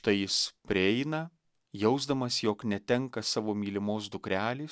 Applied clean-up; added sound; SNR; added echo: none; none; none; none.